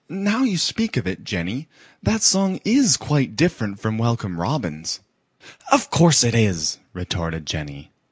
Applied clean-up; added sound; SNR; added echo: none; none; none; none.